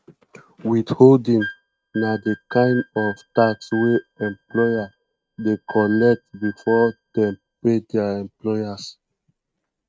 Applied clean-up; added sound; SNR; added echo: neural mask model RNNoise.